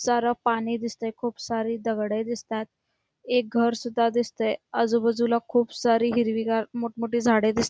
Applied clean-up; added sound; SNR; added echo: none; none; none; none.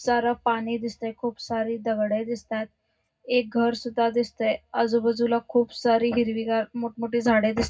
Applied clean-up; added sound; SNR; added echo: none; none; none; reverberation time 0.4 s.